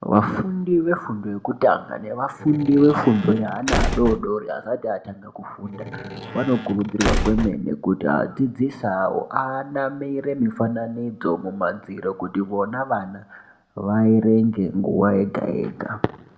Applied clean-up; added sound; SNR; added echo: none; Squeak / Slam / Wood; 4 dB; reverberation time 0.6 s.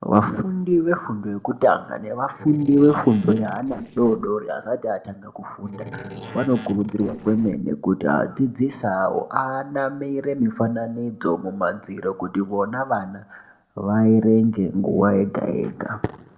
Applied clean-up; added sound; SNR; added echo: neural separator model SepFormer DNS4.